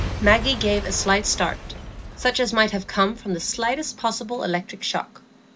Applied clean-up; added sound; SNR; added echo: none; Shatter / Crushing / Boom; 10 dB; none.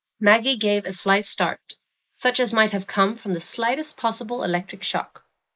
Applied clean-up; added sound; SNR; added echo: neural mask model Resemble Enhance denoiser.